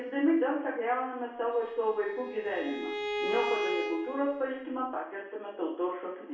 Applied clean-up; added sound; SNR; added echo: none; Bowed string instrument; 4 dB; reverberation time 0.5 s.